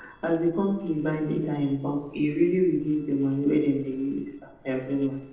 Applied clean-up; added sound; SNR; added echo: neural separator model SepFormer DNS4.